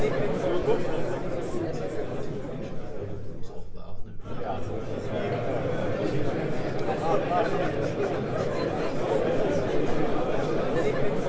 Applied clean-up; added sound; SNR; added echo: none; Crowd; 0 dB; reverberation time 0.3 s.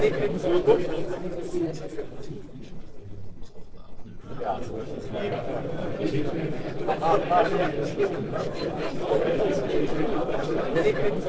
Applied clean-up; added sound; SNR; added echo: neural separator model SepFormer DNS4.